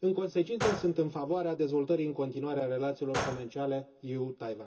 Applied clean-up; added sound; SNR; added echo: none; Gunshot, gunfire; 10 dB; reverberation time 0.2 s.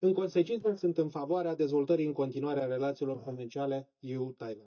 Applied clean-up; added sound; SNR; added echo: neural mask model DeepFilterNet 3.